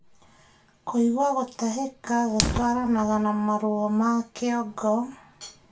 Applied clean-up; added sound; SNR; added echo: none; Fire; 11 dB; reverberation time 0.2 s.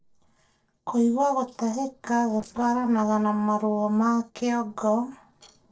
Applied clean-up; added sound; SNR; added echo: neural separator model SepFormer DNS4.